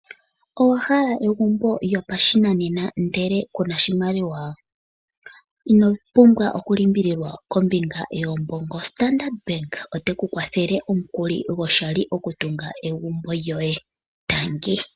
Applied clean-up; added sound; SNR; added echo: none; none; none; none.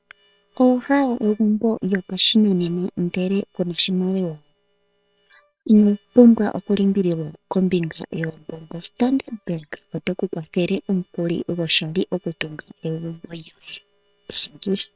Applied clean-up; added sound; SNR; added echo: neural separator model SepFormer WHAM!.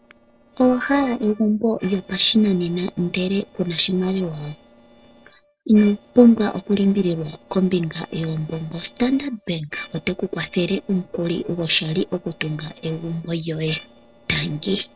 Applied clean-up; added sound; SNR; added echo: neural separator model SepFormer DNS4.